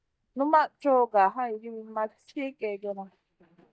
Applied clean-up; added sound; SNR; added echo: neural mask model DeepFilterNet 3.